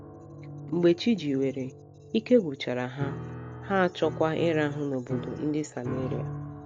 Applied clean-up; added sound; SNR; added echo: none; Piano; 11 dB; none.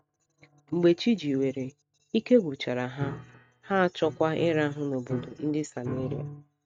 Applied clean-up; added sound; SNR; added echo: neural mask model RNNoise.